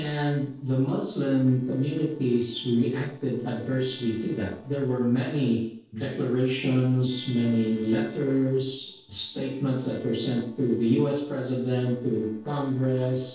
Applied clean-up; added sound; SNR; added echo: neural separator model SepFormer DNS4.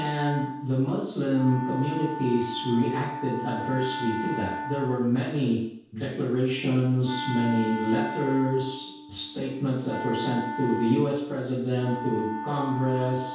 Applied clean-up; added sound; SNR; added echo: none; Wind instrument, woodwind instrument; 9 dB; reverberation time 0.6 s.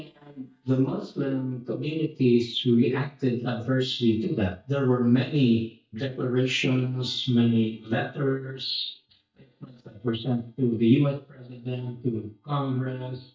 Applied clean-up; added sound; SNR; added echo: neural mask model DeepFilterNet 3.